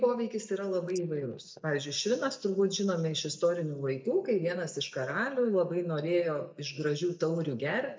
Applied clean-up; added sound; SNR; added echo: neural mask model DeepFilterNet 3.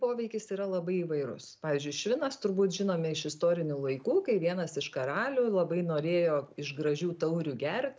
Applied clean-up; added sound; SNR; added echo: none; none; none; none.